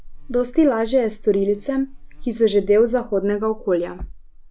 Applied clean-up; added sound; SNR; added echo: none; Buzz; 15 dB; none.